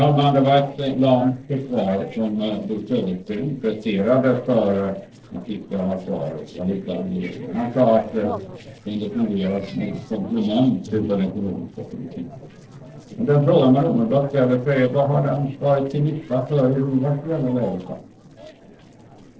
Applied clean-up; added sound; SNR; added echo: neural separator model SepFormer DNS4.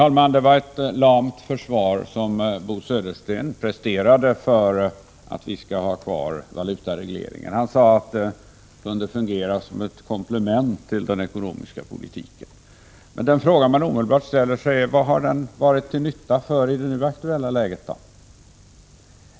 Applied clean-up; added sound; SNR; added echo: none; none; none; none.